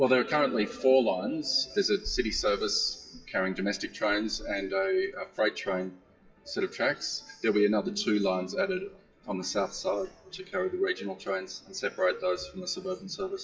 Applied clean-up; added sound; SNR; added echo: classical method WPE with log-MMSE.